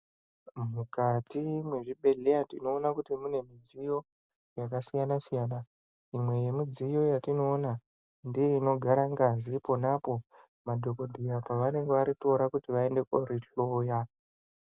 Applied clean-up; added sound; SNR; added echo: none; none; none; none.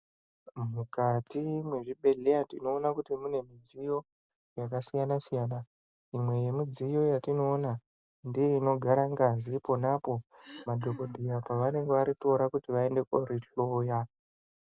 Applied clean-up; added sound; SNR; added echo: none; Cough; 19 dB; none.